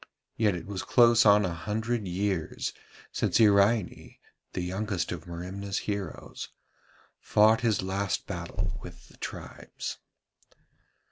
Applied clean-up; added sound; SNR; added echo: none; none; none; none.